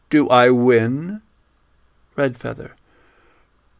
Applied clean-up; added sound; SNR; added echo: none; none; none; none.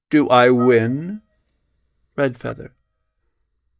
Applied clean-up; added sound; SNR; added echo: neural mask model DeepFilterNet 3.